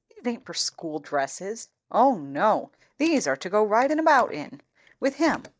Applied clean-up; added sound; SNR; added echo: neural mask model DeepFilterNet 3.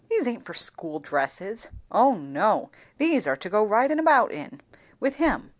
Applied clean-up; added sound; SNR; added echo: none; none; none; none.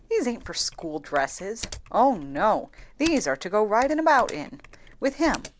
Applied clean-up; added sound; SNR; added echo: none; Typing; 18 dB; none.